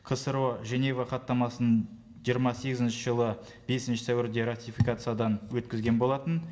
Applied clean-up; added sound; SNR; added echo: none; none; none; reverberation time 0.5 s.